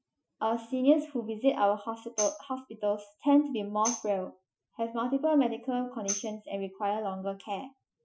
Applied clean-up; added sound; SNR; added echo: classical method Wiener filter.